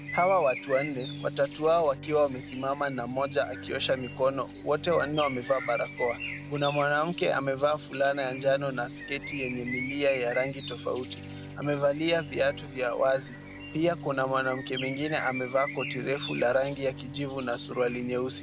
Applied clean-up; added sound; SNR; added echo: none; Bowed string instrument + Bird; 10 dB; none.